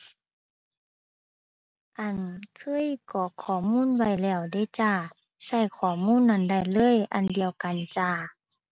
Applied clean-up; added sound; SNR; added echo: none; none; none; none.